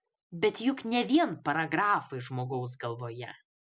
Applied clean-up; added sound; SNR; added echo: none; none; none; none.